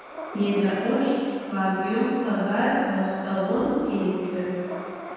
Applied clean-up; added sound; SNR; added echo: none; Breathing; 15 dB; reverberation time 2.1 s.